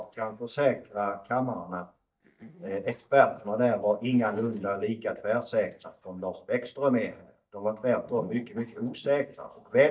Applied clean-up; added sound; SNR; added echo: neural mask model DeepFilterNet 3.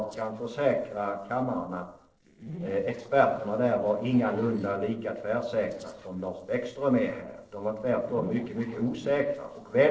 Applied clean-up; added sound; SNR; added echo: neural separator model SepFormer DNS4.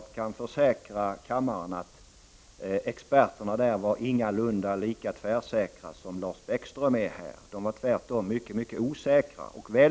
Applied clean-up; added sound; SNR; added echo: none; none; none; none.